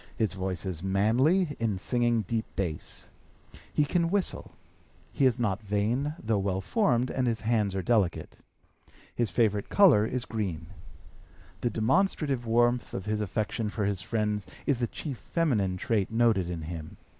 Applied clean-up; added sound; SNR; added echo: neural mask model Resemble Enhance denoiser.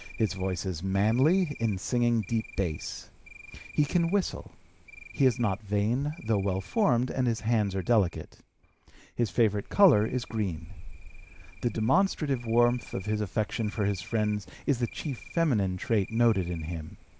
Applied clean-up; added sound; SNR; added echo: none; Cricket; 18 dB; none.